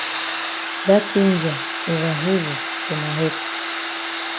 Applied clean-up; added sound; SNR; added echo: none; Domestic sounds, home sounds; 4 dB; none.